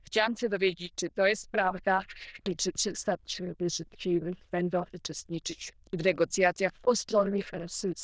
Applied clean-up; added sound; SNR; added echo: neural diffusion model UNIVERSE++.